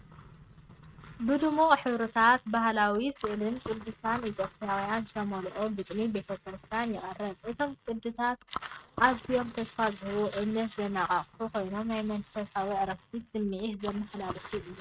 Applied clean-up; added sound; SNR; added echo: neural mask model RNNoise.